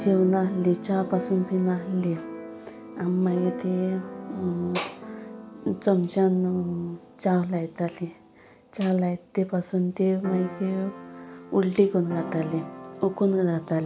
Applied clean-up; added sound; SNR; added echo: none; Keyboard (musical); 13 dB; none.